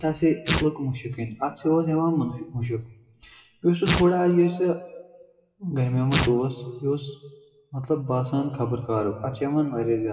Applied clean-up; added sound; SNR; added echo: classical method WPE with log-MMSE.